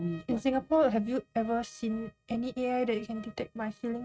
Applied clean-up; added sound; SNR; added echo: neural mask model RNNoise.